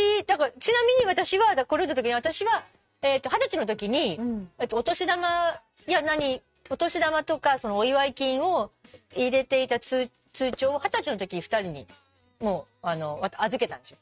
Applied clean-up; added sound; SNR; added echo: neural mask model RNNoise.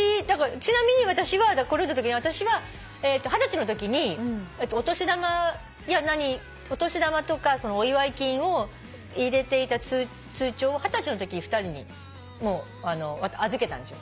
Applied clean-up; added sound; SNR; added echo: none; none; none; none.